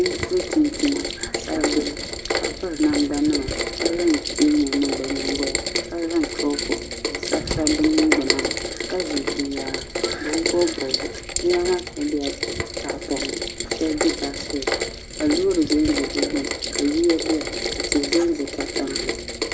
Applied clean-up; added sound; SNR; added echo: none; Rain; 3 dB; reverberation time 0.4 s.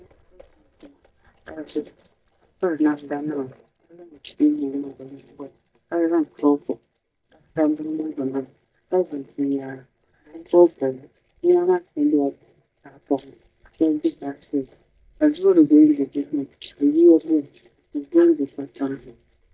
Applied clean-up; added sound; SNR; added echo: neural mask model DeepFilterNet 3.